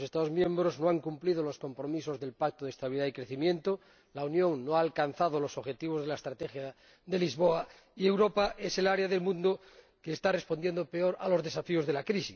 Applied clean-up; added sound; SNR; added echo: none; none; none; none.